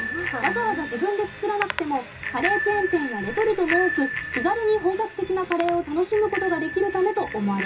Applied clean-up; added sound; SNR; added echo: none; Bicycle bell; 7 dB; reverberation time 0.2 s.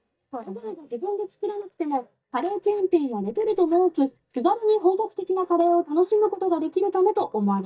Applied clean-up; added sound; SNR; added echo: neural mask model DeepFilterNet 3.